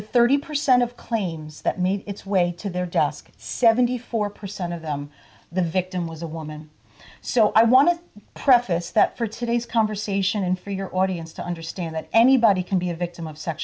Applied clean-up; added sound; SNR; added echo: none; none; none; none.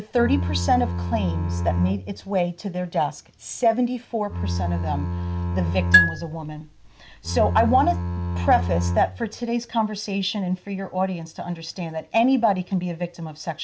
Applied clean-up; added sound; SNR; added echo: none; Marimba, xylophone + Bowed string instrument; 0 dB; none.